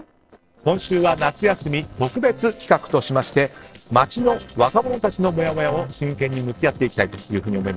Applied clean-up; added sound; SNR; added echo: neural separator model SepFormer DNS4.